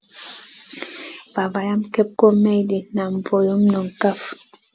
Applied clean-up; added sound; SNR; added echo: none; none; none; none.